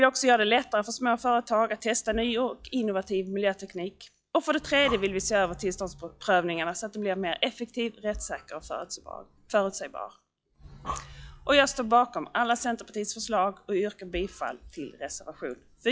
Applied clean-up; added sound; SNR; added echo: classical method log-MMSE.